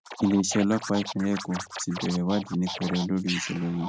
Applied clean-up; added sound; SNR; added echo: neural mask model RNNoise.